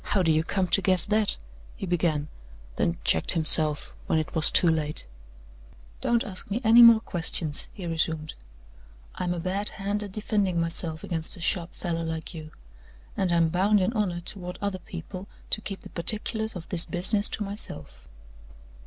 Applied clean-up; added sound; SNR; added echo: none; none; none; none.